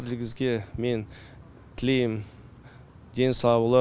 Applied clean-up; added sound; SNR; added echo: none; none; none; none.